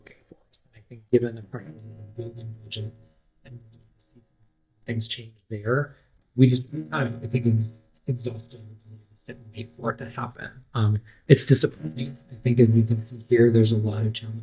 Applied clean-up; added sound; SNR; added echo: neural mask model DeepFilterNet 3.